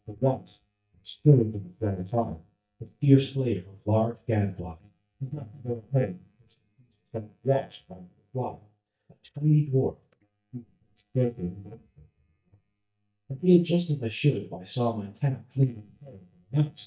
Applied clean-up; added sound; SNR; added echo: neural mask model DeepFilterNet 3.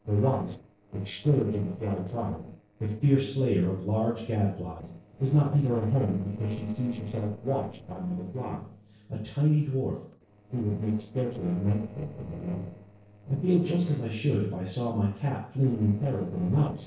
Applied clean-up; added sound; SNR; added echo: neural separator model SepFormer DNS4.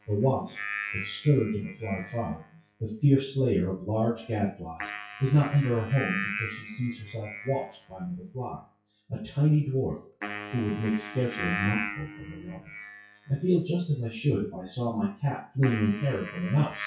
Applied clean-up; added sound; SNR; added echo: classical method WPE with log-MMSE.